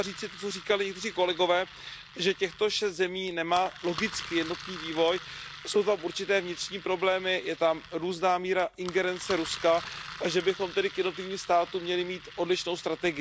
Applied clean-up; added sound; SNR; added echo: none; Engine; 15 dB; none.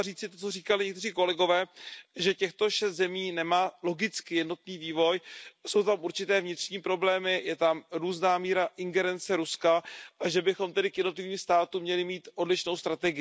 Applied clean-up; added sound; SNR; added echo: none; none; none; none.